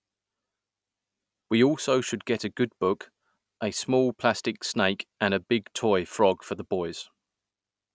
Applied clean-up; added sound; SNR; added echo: none; none; none; none.